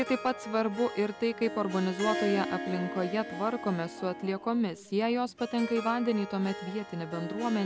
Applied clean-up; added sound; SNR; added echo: none; Harp; 9 dB; none.